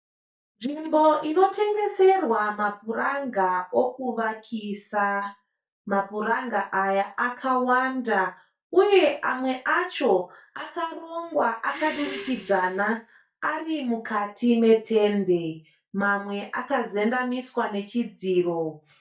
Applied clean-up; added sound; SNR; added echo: neural mask model DeepFilterNet 3.